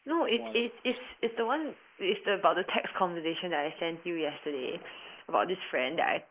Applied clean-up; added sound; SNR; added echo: neural mask model Resemble Enhance denoiser.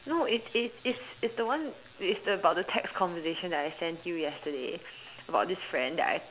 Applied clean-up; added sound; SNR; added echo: none; none; none; none.